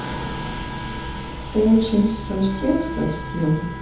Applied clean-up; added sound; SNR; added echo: none; Wind instrument, woodwind instrument; 14 dB; reverberation time 1.3 s.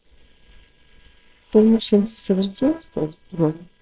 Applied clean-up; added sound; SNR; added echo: neural separator model SepFormer WHAMR!.